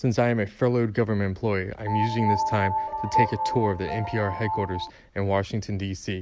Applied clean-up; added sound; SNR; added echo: none; Piano; 2 dB; none.